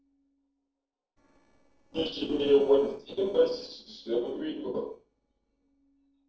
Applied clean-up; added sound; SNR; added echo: neural separator model SepFormer DNS4.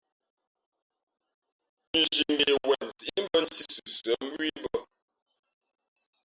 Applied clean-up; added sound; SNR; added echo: none; none; none; none.